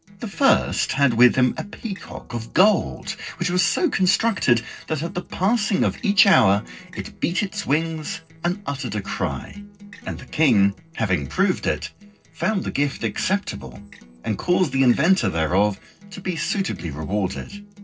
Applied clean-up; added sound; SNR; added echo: neural separator model SepFormer DNS4.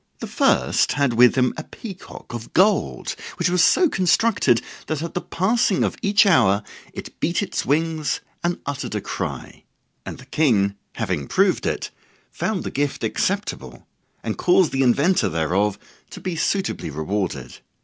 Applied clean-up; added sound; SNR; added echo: none; none; none; none.